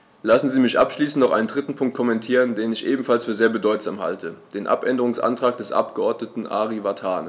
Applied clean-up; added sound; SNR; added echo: none; none; none; none.